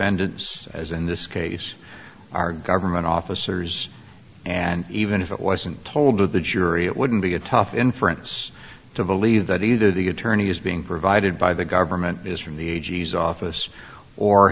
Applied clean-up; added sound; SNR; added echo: none; none; none; none.